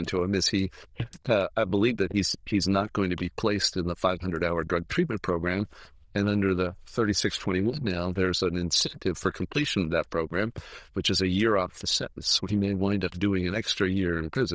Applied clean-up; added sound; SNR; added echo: neural diffusion model UNIVERSE++.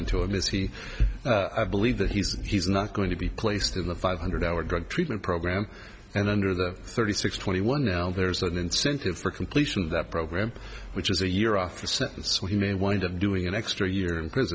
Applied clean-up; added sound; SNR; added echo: none; none; none; none.